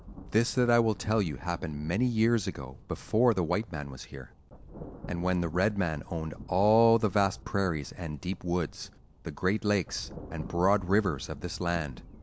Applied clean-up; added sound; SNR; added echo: none; Wind + Thunder; 17 dB; none.